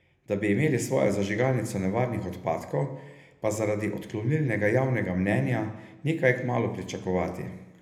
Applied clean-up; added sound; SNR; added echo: none; none; none; reverberation time 0.7 s.